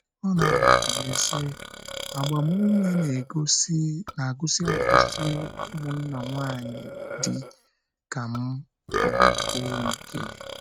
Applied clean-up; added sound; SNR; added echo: neural mask model RNNoise.